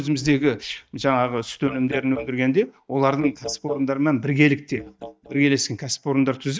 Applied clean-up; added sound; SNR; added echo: neural mask model DeepFilterNet 3.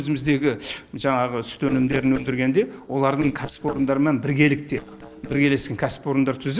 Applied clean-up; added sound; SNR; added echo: neural separator model SepFormer DNS4.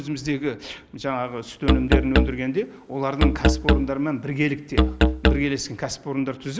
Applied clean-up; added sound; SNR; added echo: none; Musical instrument; -4 dB; none.